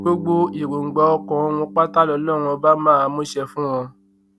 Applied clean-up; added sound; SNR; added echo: none; Bass guitar; 16 dB; none.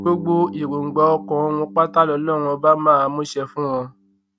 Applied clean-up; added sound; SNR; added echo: neural mask model RNNoise.